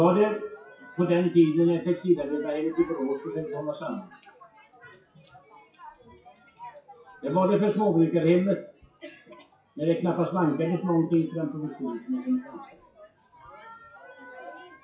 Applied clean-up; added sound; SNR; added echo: classical method WPE with log-MMSE.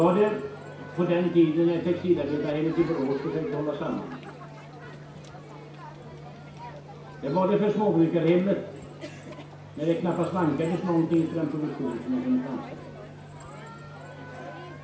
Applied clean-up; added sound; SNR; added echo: none; Crowd; 15 dB; reverberation time 0.6 s.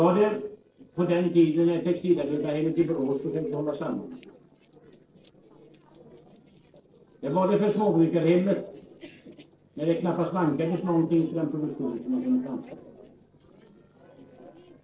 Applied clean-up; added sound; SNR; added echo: neural separator model SepFormer DNS4.